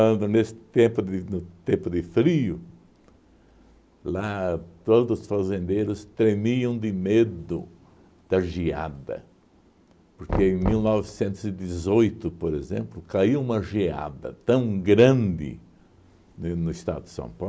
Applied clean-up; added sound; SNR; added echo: none; Knock; 10 dB; none.